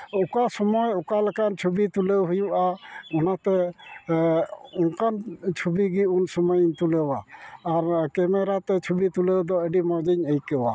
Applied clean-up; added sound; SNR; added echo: none; none; none; none.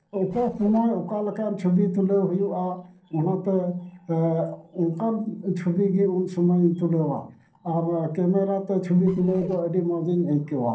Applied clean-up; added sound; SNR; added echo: neural separator model SepFormer DNS4.